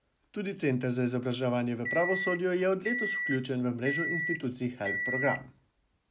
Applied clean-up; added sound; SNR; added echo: none; Microwave oven; 3 dB; none.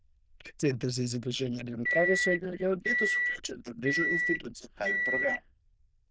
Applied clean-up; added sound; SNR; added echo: neural diffusion model UNIVERSE++.